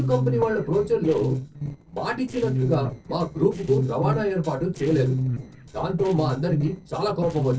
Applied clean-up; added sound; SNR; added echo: neural separator model SepFormer DNS4.